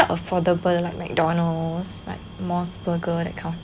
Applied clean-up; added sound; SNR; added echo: none; none; none; none.